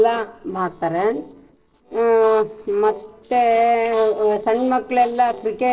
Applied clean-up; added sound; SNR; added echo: neural separator model SepFormer DNS4.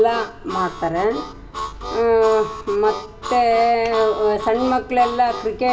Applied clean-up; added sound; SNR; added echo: none; Harmonica; 12 dB; reverberation time 2.1 s.